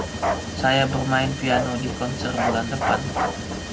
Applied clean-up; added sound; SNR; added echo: none; Mechanisms + Bark; 2 dB; none.